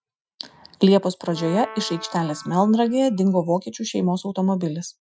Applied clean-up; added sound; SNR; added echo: classical method Wiener filter.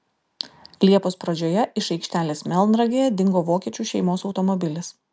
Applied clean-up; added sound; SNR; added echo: none; none; none; none.